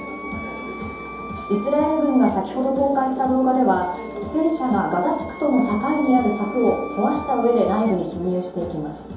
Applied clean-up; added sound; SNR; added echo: none; Wind instrument, woodwind instrument; 17 dB; reverberation time 2.8 s.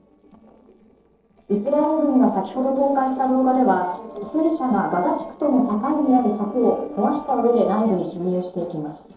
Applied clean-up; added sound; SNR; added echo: neural separator model SepFormer DNS4.